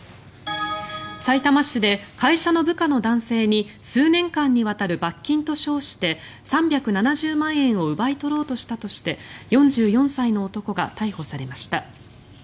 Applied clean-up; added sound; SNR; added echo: none; none; none; none.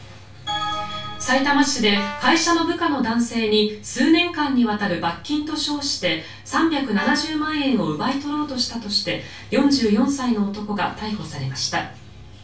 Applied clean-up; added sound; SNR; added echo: none; Brass instrument; 13 dB; reverberation time 0.3 s.